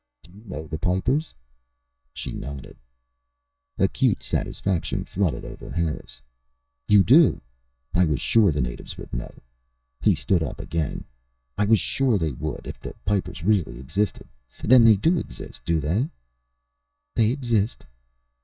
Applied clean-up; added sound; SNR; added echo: neural mask model DeepFilterNet 3.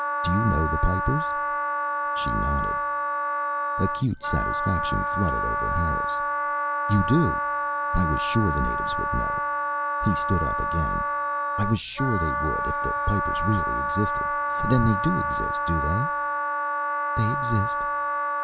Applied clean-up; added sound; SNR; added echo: none; Wind instrument, woodwind instrument; -2 dB; none.